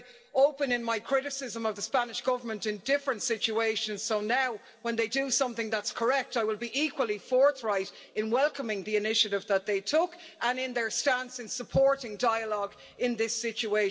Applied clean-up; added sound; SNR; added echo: none; none; none; reverberation time 1.4 s.